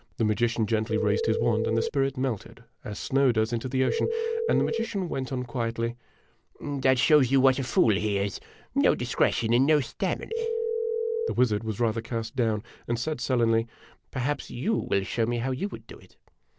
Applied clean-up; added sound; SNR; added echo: none; Telephone; 1 dB; none.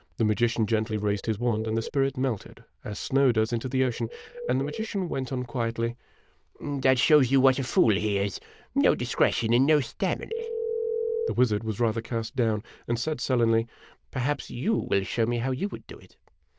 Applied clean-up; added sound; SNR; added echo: neural diffusion model UNIVERSE++.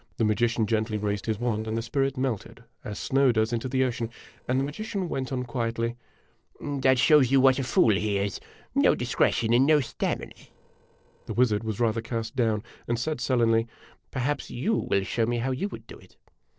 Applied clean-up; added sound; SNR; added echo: neural separator model SepFormer DNS4.